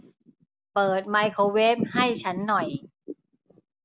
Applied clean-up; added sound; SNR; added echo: none; none; none; none.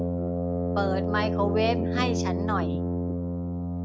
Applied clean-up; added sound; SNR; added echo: none; Brass instrument; -4 dB; none.